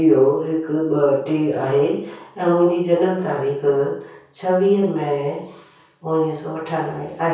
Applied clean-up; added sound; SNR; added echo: none; none; none; reverberation time 0.6 s.